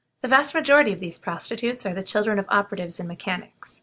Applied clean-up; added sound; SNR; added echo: none; none; none; none.